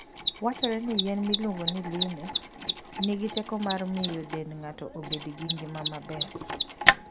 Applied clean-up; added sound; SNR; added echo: none; Mechanisms; -1 dB; none.